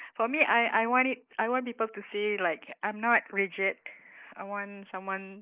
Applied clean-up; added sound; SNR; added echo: neural mask model Resemble Enhance denoiser.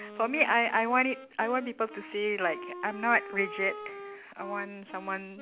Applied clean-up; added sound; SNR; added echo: none; Wind instrument, woodwind instrument; 14 dB; none.